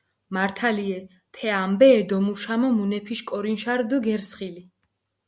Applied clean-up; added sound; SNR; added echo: none; none; none; none.